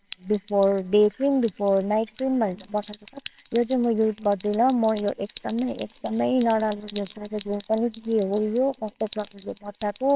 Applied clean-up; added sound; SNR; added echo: neural separator model SepFormer WHAMR!.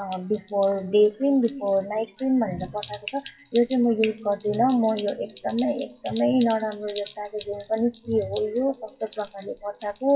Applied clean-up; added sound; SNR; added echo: classical method WPE with log-MMSE.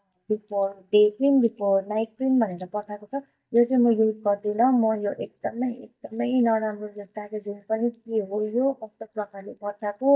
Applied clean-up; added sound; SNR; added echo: neural mask model DeepFilterNet 3.